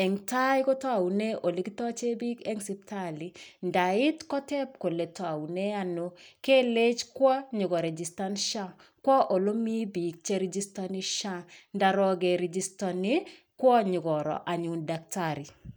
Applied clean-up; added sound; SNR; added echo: none; none; none; none.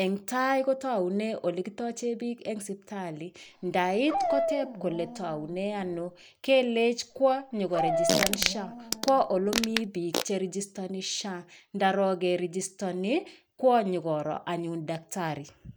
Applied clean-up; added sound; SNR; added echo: none; Dog + Fart; 3 dB; none.